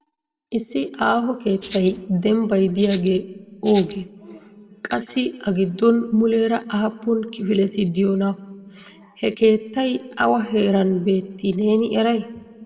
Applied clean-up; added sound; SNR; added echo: none; Rattle (instrument); 18 dB; reverberation time 0.9 s.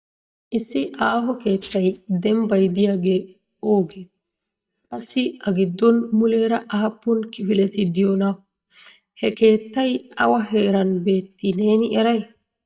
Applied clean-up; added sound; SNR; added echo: neural mask model DeepFilterNet 3.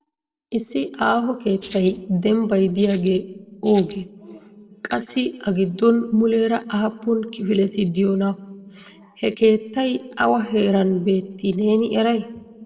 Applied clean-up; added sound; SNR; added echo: neural separator model SepFormer DNS4.